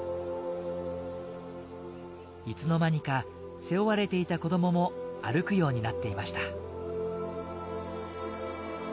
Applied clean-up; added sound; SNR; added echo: none; none; none; none.